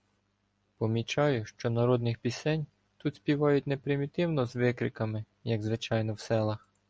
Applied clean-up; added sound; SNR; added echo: none; none; none; none.